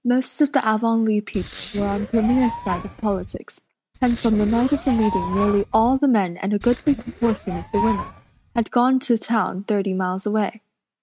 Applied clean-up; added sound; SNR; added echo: neural mask model RNNoise.